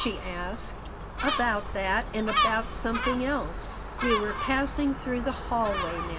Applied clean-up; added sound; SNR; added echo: none; Gull, seagull; 2 dB; none.